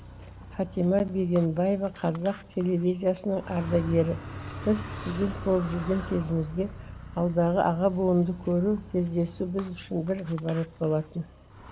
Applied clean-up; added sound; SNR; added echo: none; Car; 13 dB; none.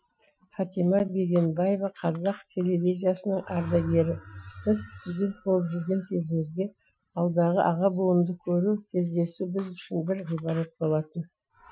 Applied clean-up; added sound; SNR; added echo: classical method Wiener filter.